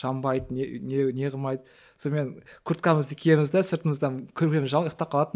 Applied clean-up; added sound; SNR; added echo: none; none; none; none.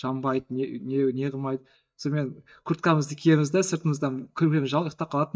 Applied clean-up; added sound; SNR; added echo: neural mask model DeepFilterNet 3.